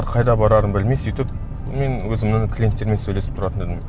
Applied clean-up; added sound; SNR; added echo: none; none; none; none.